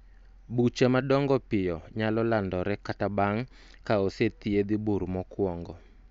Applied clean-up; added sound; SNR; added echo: none; none; none; none.